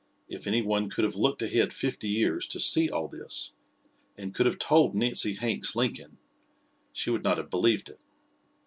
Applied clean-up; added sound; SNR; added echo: none; none; none; none.